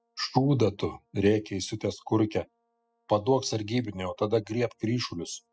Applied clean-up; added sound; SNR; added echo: classical method spectral subtraction.